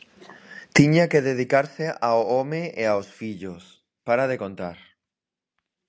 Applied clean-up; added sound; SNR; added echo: none; none; none; none.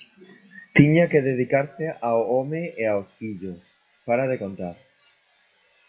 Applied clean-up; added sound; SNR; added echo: classical method WPE with log-MMSE.